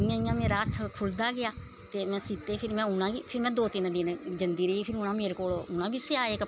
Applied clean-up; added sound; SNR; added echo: none; none; none; none.